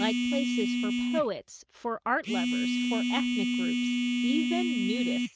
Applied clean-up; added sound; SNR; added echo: neural mask model RNNoise.